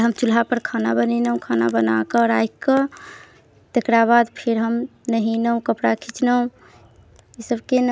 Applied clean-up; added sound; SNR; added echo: none; none; none; none.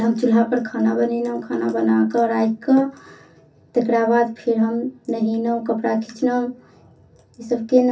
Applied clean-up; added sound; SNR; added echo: none; none; none; reverberation time 0.3 s.